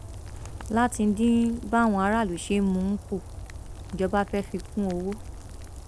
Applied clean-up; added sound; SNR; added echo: none; Rain; 12 dB; none.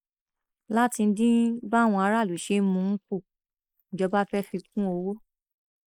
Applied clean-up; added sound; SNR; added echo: neural mask model Resemble Enhance denoiser.